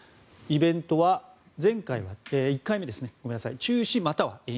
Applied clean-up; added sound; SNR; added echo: none; none; none; none.